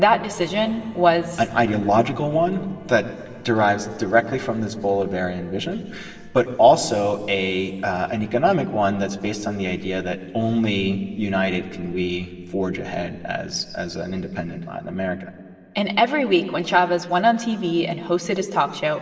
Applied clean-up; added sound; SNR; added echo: none; none; none; reverberation time 2.4 s.